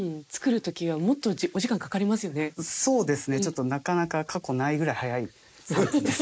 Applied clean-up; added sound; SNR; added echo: neural mask model Resemble Enhance denoiser.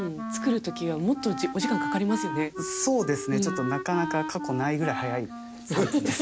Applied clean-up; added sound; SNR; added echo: none; Wind instrument, woodwind instrument; 7 dB; none.